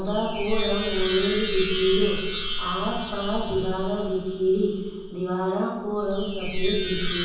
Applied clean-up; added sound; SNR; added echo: none; Chime; 3 dB; reverberation time 1.1 s.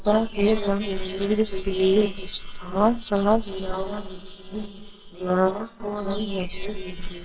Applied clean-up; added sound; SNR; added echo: neural separator model SepFormer WHAMR!.